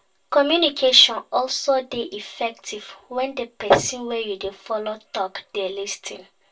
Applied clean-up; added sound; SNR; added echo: none; none; none; reverberation time 0.1 s.